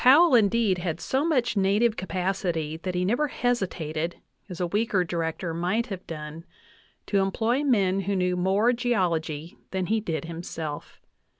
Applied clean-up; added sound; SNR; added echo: none; none; none; none.